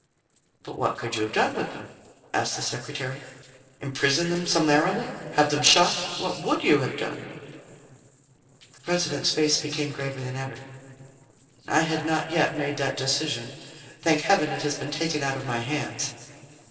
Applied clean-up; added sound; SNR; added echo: neural separator model SepFormer DNS4.